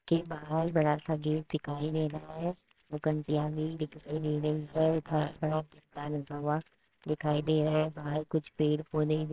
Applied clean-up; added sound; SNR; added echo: neural separator model SepFormer WHAMR!.